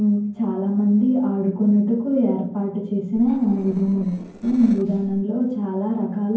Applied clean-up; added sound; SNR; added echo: neural separator model SepFormer DNS4.